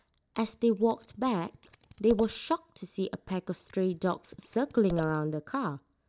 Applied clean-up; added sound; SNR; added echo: none; Scissors; 18 dB; none.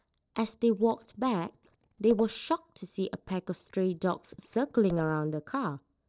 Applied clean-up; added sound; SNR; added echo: neural separator model SepFormer DNS4.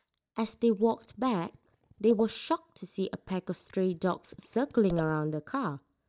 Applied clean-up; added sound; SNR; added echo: neural mask model DeepFilterNet 3.